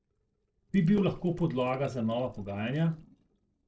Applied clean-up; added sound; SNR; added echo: neural separator model SepFormer DNS4.